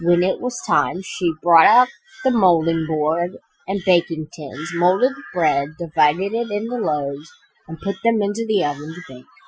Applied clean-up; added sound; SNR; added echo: classical method Wiener filter.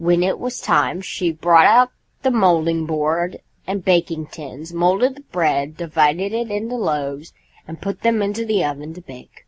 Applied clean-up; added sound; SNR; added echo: none; none; none; none.